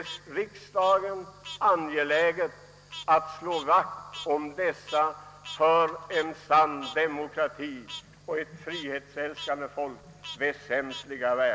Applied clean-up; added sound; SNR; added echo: none; Frog; 18 dB; none.